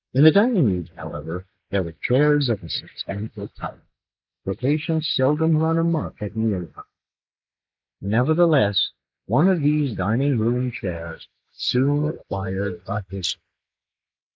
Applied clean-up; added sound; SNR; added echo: neural mask model Resemble Enhance denoiser.